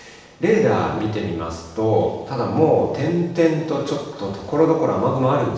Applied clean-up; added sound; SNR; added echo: none; none; none; reverberation time 0.9 s.